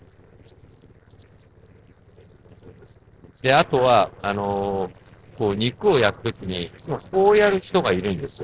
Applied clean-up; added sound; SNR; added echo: neural separator model SepFormer DNS4.